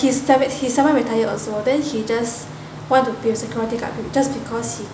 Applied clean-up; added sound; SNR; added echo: none; none; none; none.